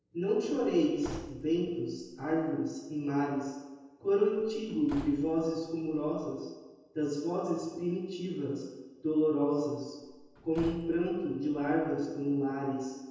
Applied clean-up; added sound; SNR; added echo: none; Slam / Wood; 17 dB; reverberation time 1.1 s.